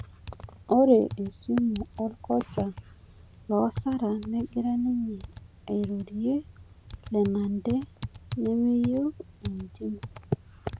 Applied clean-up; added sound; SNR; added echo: none; Typing; 14 dB; none.